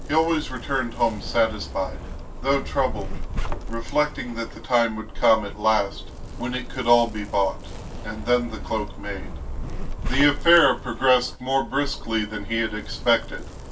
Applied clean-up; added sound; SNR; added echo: none; Zipper (clothing); 7 dB; reverberation time 0.2 s.